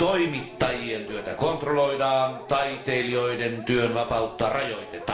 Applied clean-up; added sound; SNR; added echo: none; Dog; 16 dB; reverberation time 0.7 s.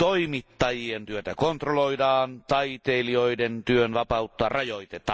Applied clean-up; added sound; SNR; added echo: none; none; none; none.